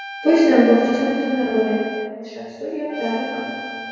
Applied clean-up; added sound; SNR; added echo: none; Trumpet; 13 dB; reverberation time 2.2 s.